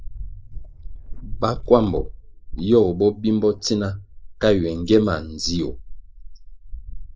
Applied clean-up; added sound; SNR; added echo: neural mask model Resemble Enhance denoiser.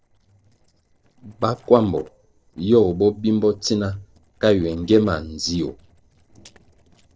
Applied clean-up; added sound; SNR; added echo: neural separator model SepFormer DNS4.